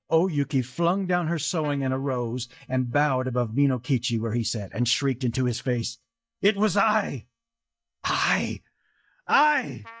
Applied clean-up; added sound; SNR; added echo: neural mask model DeepFilterNet 3.